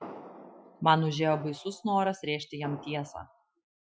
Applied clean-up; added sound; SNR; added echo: classical method Wiener filter.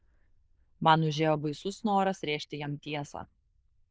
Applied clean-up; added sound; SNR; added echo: neural diffusion model UNIVERSE++.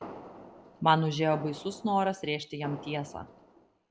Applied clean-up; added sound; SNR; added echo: none; Fireworks; 16 dB; none.